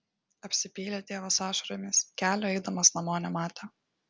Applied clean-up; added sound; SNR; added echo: none; none; none; none.